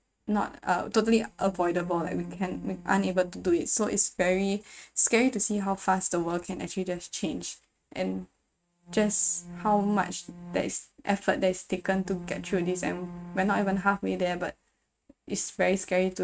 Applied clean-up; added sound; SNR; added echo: neural mask model RNNoise.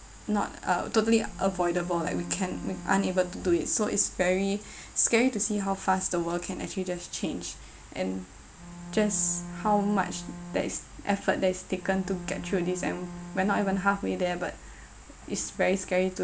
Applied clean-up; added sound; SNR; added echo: none; Bowed string instrument; 12 dB; none.